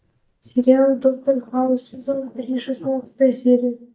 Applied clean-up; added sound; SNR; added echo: neural mask model DeepFilterNet 3.